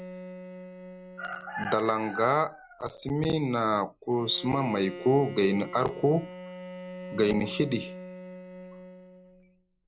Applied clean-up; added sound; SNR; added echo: none; Bowed string instrument; 14 dB; none.